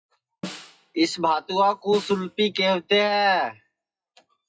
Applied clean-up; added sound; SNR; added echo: classical method WPE with log-MMSE.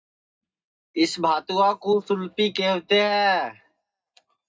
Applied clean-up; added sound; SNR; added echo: neural mask model DeepFilterNet 3.